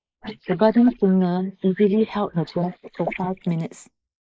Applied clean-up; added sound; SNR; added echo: neural mask model Resemble Enhance denoiser.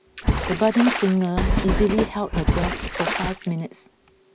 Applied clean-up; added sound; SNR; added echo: none; Water / Splash, splatter + Train; 1 dB; none.